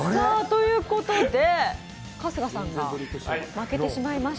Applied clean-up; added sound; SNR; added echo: none; none; none; none.